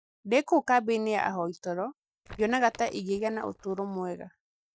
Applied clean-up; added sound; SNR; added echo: neural mask model DeepFilterNet 3.